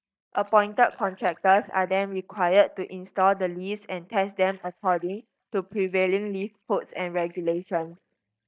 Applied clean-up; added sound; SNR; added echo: neural mask model DeepFilterNet 3.